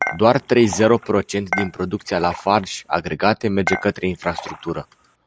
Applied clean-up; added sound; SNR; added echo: none; Dishes, pots, and pans / Chink, clink; 11 dB; none.